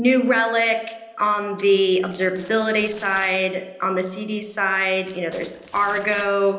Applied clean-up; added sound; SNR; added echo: neural separator model SepFormer DNS4.